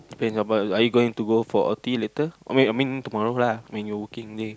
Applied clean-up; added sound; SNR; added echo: none; none; none; none.